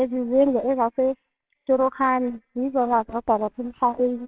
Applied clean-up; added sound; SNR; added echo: neural separator model SepFormer WHAMR!.